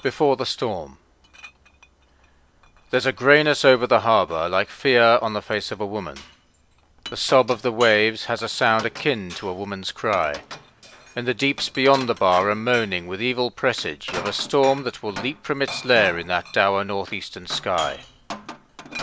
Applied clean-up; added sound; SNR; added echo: none; Glass; 17 dB; none.